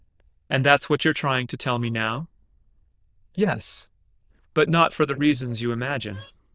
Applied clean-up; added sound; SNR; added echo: neural diffusion model UNIVERSE++.